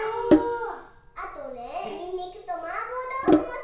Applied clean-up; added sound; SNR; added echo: none; Sink (filling or washing); -4 dB; reverberation time 0.6 s.